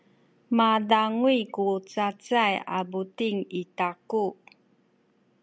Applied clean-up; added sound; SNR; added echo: none; none; none; none.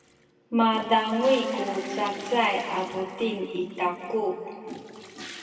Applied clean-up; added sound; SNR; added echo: none; Toilet flush / Water; 17 dB; reverberation time 2.3 s.